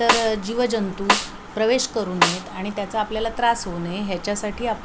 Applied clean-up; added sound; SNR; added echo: none; Snare drum; 0 dB; none.